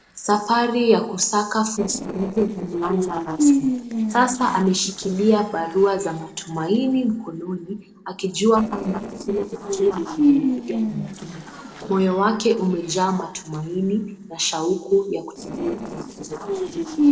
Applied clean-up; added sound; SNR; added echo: neural separator model SepFormer DNS4.